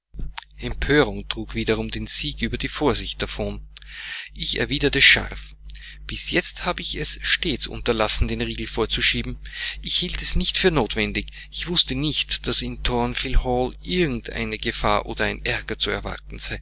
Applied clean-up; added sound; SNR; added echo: none; none; none; none.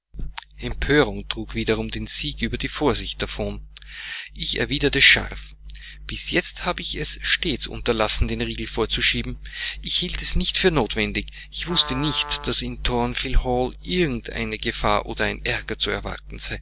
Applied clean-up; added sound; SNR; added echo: none; Trumpet; 15 dB; none.